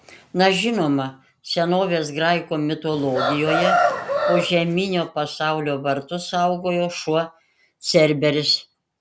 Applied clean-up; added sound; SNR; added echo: none; Chicken, rooster; 0 dB; none.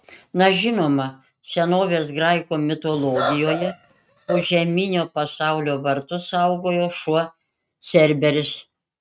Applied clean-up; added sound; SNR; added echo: neural mask model RNNoise.